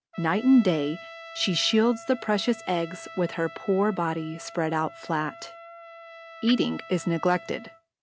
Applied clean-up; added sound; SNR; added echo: none; Trumpet; 18 dB; none.